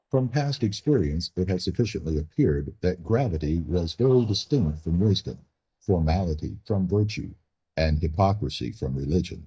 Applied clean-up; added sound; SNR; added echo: neural mask model DeepFilterNet 3.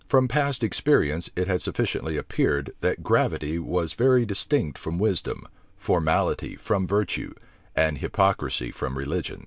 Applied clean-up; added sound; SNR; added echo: none; none; none; none.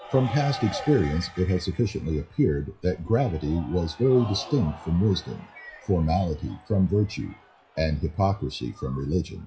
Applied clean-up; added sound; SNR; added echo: classical method WPE with log-MMSE.